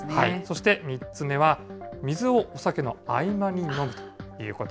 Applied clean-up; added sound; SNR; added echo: none; none; none; none.